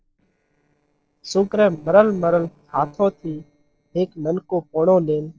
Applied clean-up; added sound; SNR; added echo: neural separator model SepFormer DNS4.